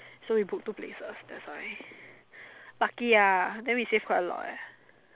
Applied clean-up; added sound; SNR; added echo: none; none; none; none.